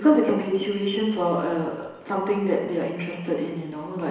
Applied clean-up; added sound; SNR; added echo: none; none; none; reverberation time 1.0 s.